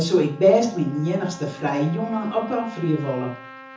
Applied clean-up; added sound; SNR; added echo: none; Trumpet; 19 dB; reverberation time 0.6 s.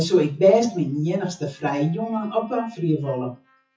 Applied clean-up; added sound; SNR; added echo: classical method WPE with log-MMSE.